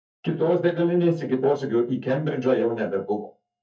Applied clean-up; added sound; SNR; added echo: neural mask model DeepFilterNet 3.